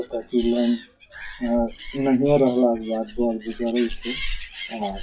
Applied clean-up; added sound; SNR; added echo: classical method WPE with log-MMSE.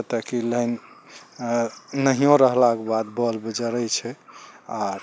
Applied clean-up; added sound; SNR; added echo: none; none; none; none.